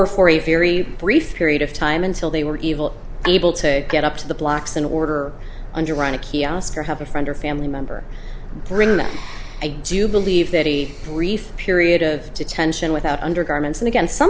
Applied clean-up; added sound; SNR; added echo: none; Breathing; 9 dB; none.